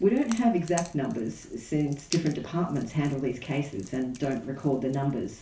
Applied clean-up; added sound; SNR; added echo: none; Crack / Crackle; 18 dB; reverberation time 0.3 s.